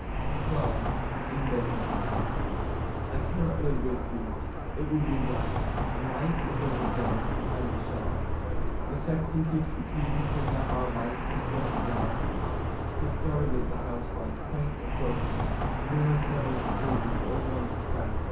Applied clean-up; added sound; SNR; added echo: none; Traffic noise, roadway noise; -4 dB; reverberation time 0.6 s.